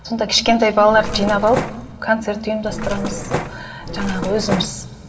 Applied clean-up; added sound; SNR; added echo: none; Mechanisms; 7 dB; reverberation time 2.1 s.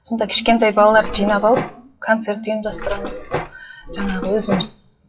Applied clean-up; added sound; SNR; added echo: classical method WPE with log-MMSE.